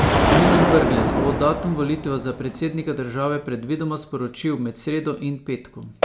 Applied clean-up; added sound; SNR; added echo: none; Gunshot, gunfire; -1 dB; none.